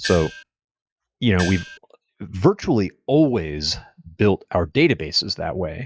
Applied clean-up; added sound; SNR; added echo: classical method log-MMSE.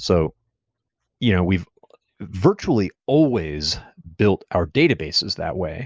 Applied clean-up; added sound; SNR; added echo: none; none; none; none.